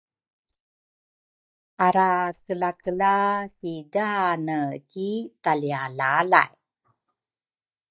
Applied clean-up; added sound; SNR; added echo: neural mask model DeepFilterNet 3.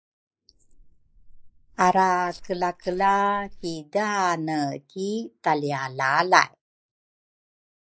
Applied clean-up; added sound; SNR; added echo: neural mask model Resemble Enhance denoiser.